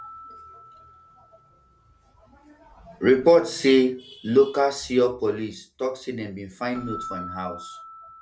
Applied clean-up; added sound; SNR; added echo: none; Keyboard (musical); 19 dB; none.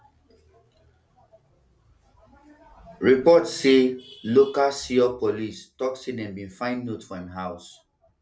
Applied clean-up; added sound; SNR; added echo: none; none; none; none.